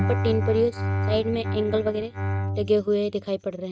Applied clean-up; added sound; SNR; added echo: neural mask model RNNoise.